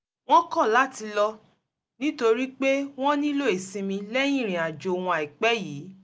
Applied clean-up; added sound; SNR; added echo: none; none; none; none.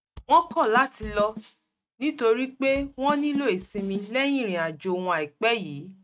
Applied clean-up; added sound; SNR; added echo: neural mask model RNNoise.